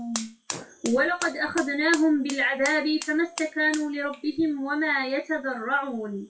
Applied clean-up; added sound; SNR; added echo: classical method WPE with log-MMSE.